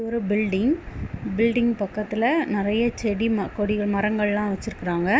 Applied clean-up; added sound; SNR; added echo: none; none; none; none.